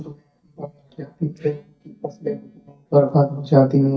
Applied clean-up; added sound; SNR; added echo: neural mask model DeepFilterNet 3.